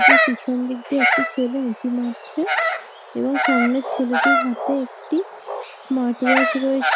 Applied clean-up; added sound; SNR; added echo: none; Bird vocalization, bird call, bird song; -1 dB; none.